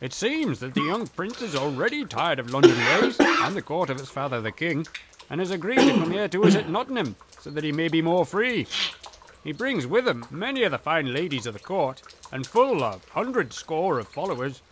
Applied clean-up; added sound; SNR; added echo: none; Cough; 2 dB; none.